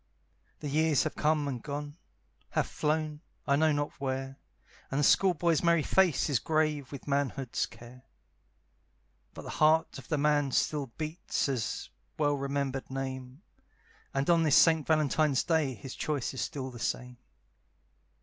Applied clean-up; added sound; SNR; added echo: none; none; none; none.